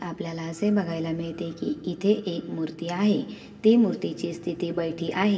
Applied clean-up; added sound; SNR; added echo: none; none; none; reverberation time 2.3 s.